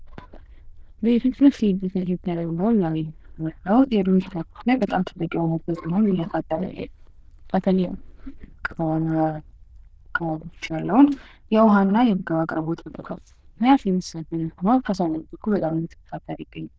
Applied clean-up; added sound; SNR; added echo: neural diffusion model UNIVERSE++.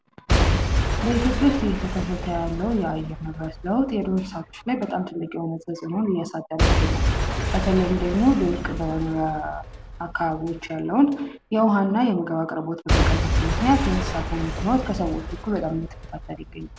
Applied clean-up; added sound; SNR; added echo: none; Shatter / Crushing / Boom; 2 dB; none.